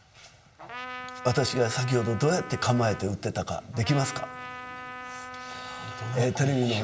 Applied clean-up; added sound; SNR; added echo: none; Trumpet; 12 dB; reverberation time 0.5 s.